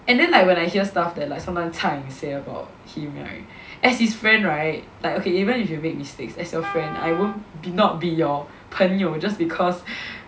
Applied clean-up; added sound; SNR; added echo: none; Wind instrument, woodwind instrument; 12 dB; none.